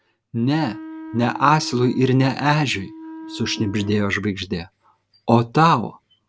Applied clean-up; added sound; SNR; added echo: none; Wind instrument, woodwind instrument; 15 dB; none.